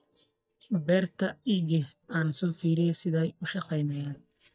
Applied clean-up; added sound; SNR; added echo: neural mask model DeepFilterNet 3.